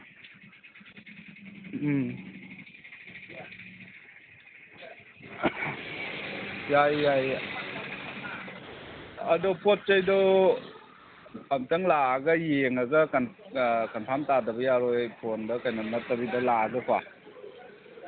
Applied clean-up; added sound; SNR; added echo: none; none; none; none.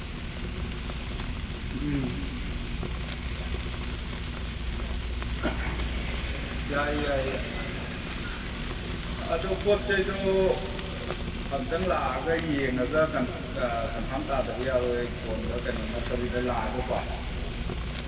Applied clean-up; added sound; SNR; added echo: none; Frying (food); 0 dB; reverberation time 2.2 s.